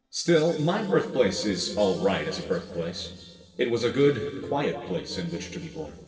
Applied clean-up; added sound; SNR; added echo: neural separator model SepFormer DNS4.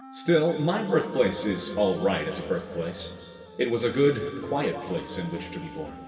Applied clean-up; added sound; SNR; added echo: none; Wind instrument, woodwind instrument; 17 dB; reverberation time 2.5 s.